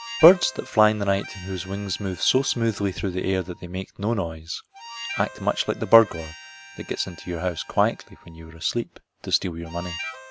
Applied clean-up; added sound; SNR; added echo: none; Harmonica; 17 dB; none.